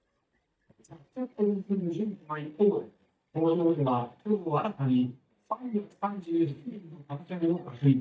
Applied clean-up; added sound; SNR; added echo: neural mask model DeepFilterNet 3.